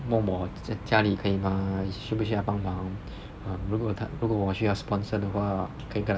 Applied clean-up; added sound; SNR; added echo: none; none; none; none.